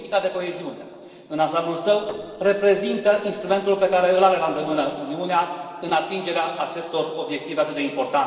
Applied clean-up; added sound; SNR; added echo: neural separator model SepFormer DNS4.